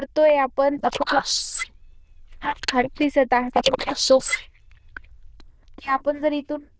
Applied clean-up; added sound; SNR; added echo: neural diffusion model UNIVERSE++.